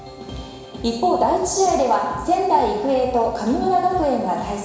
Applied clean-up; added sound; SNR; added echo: none; none; none; reverberation time 1.0 s.